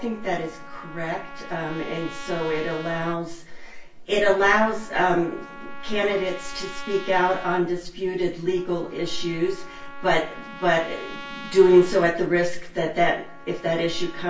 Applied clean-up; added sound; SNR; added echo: none; Trumpet; 17 dB; reverberation time 0.3 s.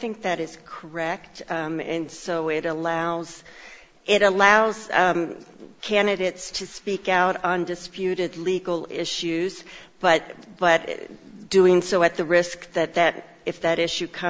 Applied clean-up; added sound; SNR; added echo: none; none; none; none.